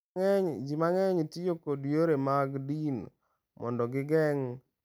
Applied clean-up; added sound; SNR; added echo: none; none; none; none.